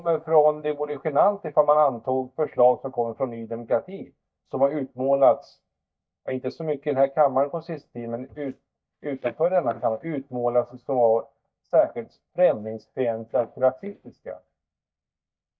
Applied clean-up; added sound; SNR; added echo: neural mask model DeepFilterNet 3.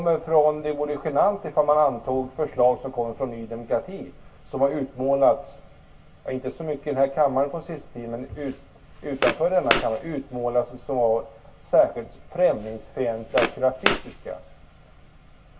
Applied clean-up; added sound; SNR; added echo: none; Walk, footsteps; 6 dB; reverberation time 0.2 s.